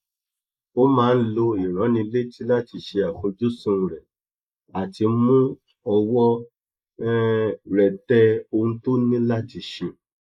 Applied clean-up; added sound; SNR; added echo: neural mask model Resemble Enhance denoiser.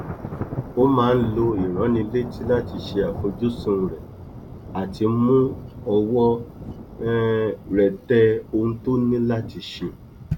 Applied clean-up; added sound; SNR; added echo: none; Thunder; 12 dB; none.